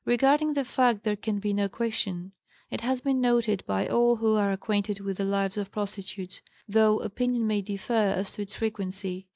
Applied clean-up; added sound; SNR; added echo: none; none; none; none.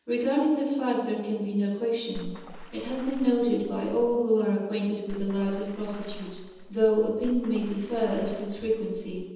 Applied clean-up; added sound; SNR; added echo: none; Water / Splash, splatter; 14 dB; reverberation time 1.1 s.